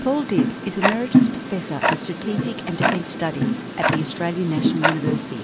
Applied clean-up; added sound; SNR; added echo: none; Tick-tock; -3 dB; none.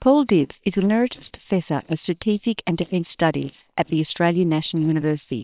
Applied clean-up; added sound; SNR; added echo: neural separator model SepFormer WHAM!.